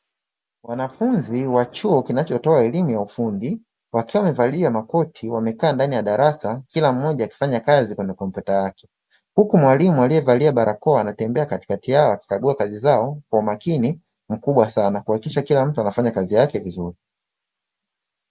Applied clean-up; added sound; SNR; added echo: none; none; none; none.